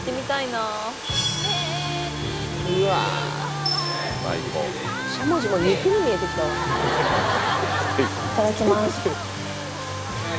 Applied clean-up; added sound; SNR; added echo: none; Domestic sounds, home sounds; 9 dB; none.